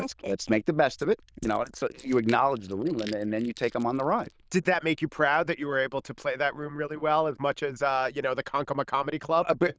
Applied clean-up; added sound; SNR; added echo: neural diffusion model UNIVERSE++.